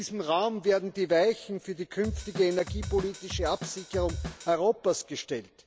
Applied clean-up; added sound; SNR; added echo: none; Drum kit; 8 dB; none.